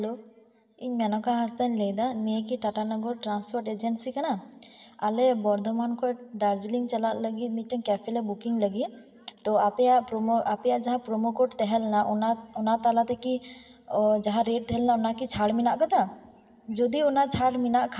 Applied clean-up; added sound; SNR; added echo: none; none; none; reverberation time 1.5 s.